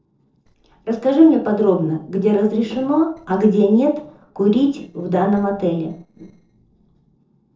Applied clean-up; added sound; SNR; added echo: neural separator model SepFormer DNS4.